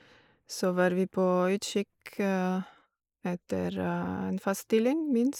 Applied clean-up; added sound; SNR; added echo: neural mask model Resemble Enhance denoiser.